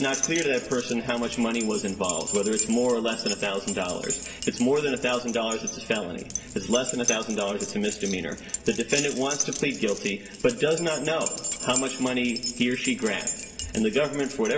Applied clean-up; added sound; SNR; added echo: none; Keys jangling; 7 dB; reverberation time 0.7 s.